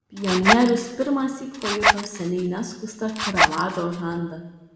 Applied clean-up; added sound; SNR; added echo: none; Zipper (clothing); -1 dB; reverberation time 1.0 s.